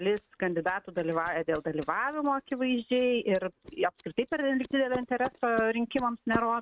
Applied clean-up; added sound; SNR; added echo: neural mask model RNNoise.